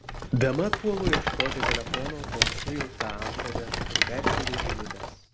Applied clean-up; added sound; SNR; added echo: none; Rattle; -3 dB; none.